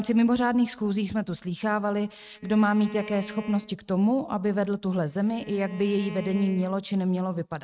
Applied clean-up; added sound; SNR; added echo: neural mask model RNNoise.